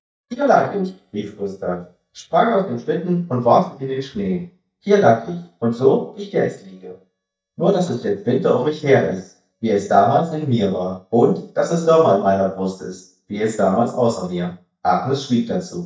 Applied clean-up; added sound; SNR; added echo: neural mask model DeepFilterNet 3.